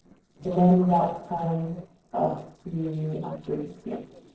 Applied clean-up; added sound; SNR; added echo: neural separator model SepFormer DNS4.